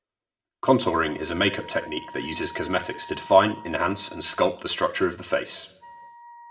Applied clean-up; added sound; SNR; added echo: none; Wind instrument, woodwind instrument; 19 dB; reverberation time 0.5 s.